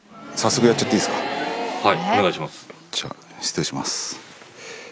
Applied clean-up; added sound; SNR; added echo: none; none; none; none.